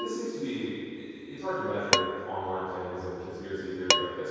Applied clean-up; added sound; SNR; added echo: none; Dishes, pots, and pans; 0 dB; reverberation time 2.2 s.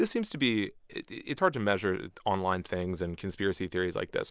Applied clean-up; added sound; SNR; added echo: none; none; none; none.